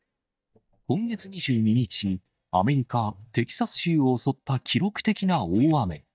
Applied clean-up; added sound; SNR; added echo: neural mask model DeepFilterNet 3.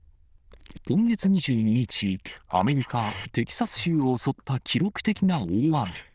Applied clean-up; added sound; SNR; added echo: neural diffusion model UNIVERSE++.